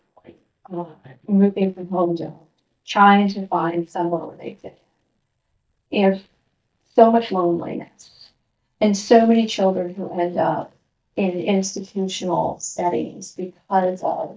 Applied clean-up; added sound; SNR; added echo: neural mask model DeepFilterNet 3.